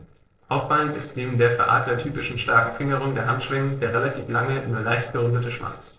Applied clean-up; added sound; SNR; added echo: neural separator model SepFormer DNS4.